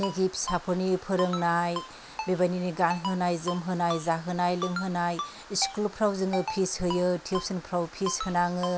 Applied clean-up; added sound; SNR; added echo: none; Ringtone; 11 dB; none.